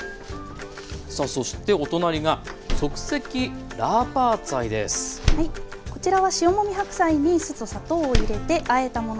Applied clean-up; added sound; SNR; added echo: none; Door; 5 dB; none.